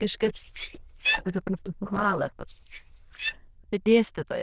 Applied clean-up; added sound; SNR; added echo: neural diffusion model UNIVERSE++.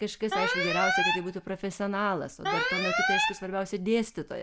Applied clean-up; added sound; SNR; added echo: none; Alarm; -1 dB; none.